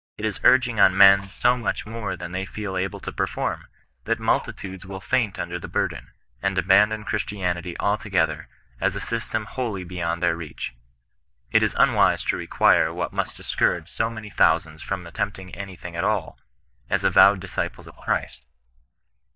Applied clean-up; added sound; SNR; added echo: neural mask model DeepFilterNet 3.